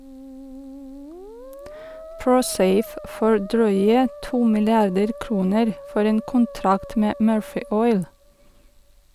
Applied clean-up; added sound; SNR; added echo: none; Musical instrument; 17 dB; none.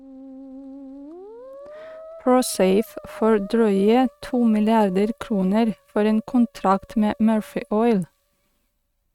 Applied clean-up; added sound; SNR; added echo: neural mask model RNNoise.